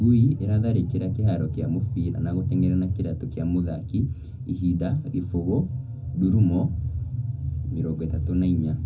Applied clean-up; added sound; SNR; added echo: none; none; none; reverberation time 0.3 s.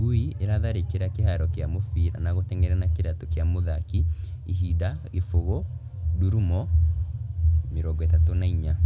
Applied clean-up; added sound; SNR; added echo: none; none; none; none.